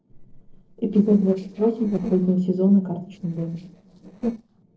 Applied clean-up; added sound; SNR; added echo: neural separator model SepFormer DNS4.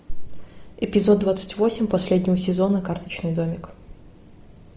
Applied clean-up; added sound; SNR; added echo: none; none; none; none.